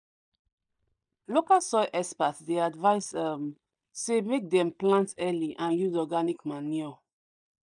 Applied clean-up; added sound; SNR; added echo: neural mask model DeepFilterNet 3.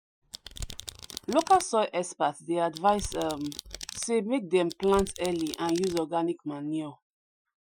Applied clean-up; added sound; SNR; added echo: classical method Wiener filter.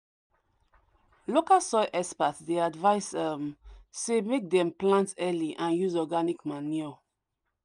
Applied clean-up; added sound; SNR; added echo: none; none; none; none.